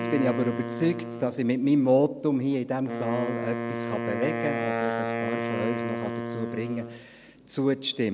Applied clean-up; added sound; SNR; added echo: none; Wind instrument, woodwind instrument; 4 dB; none.